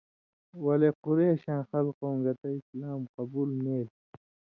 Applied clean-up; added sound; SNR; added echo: none; none; none; none.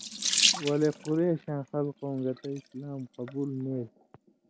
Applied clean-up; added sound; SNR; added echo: none; Sink (filling or washing) / Water tap, faucet; 2 dB; none.